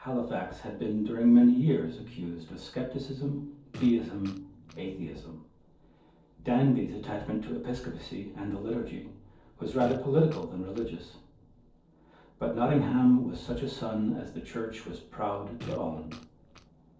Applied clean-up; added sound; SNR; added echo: neural separator model SepFormer DNS4.